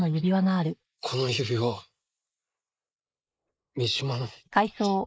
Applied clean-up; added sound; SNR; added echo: neural mask model Resemble Enhance denoiser.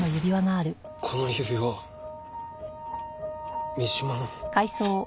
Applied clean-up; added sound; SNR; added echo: none; none; none; none.